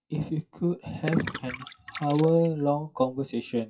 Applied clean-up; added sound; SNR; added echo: classical method WPE with log-MMSE.